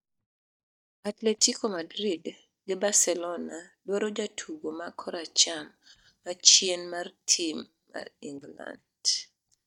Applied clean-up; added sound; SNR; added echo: neural mask model DeepFilterNet 3.